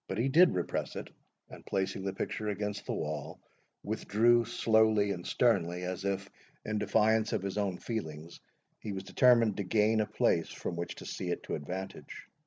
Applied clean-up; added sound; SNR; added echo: none; none; none; none.